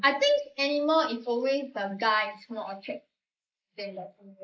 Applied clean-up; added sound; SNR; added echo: neural mask model Resemble Enhance denoiser.